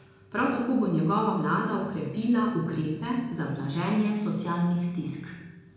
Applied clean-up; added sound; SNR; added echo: none; none; none; reverberation time 0.9 s.